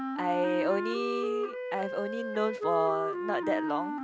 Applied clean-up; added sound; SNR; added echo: none; Wind instrument, woodwind instrument; 1 dB; none.